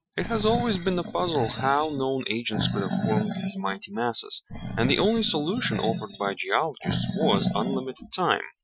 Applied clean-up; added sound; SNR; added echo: classical method Wiener filter.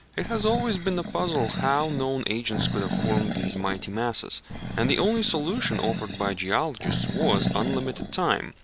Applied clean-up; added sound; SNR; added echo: none; Animal; 4 dB; none.